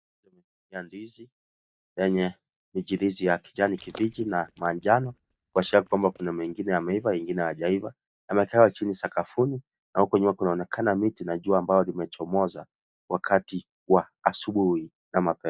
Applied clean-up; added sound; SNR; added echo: neural mask model DeepFilterNet 3.